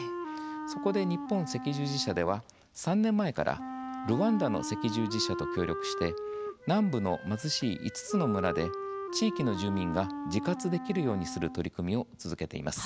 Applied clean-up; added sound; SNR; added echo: none; Wind instrument, woodwind instrument; 7 dB; none.